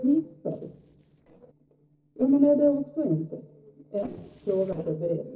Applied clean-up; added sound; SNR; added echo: neural separator model SepFormer DNS4.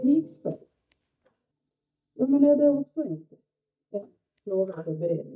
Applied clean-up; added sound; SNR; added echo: neural mask model DeepFilterNet 3.